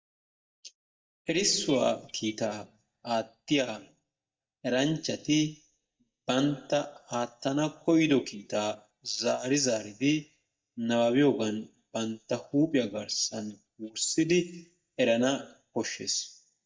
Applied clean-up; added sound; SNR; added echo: neural mask model DeepFilterNet 3.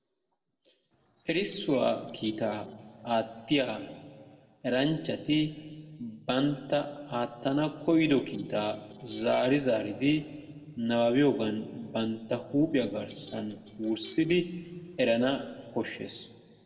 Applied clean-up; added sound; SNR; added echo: neural separator model SepFormer DNS4.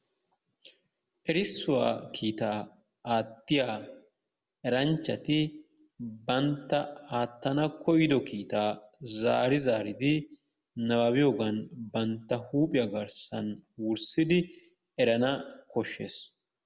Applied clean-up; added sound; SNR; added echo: none; none; none; none.